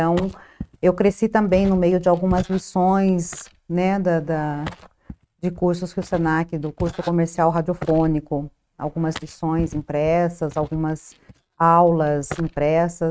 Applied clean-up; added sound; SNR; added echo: neural mask model RNNoise.